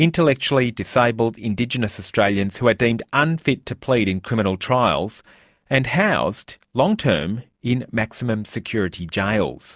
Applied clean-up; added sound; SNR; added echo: none; none; none; none.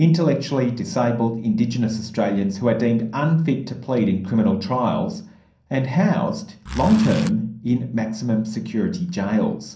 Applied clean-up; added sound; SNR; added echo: none; Zipper (clothing); 9 dB; reverberation time 0.6 s.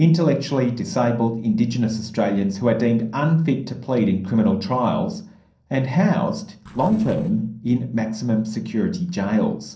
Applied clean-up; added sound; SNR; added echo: neural separator model SepFormer DNS4.